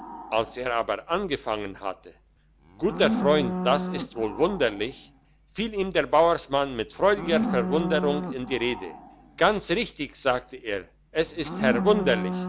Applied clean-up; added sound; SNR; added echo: none; Livestock, farm animals, working animals; 7 dB; none.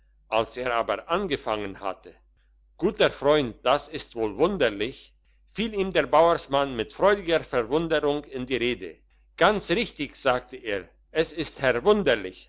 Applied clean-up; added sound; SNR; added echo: none; none; none; none.